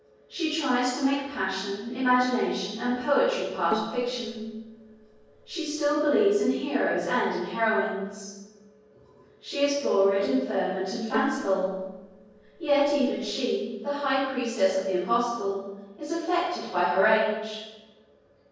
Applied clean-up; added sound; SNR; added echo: none; Bowed string instrument; 12 dB; reverberation time 1.3 s.